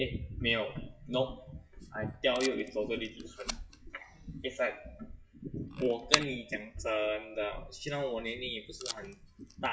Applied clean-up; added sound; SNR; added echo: classical method WPE with log-MMSE.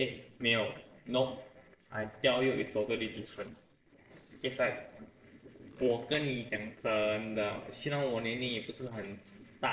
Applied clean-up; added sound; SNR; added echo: neural separator model SepFormer DNS4.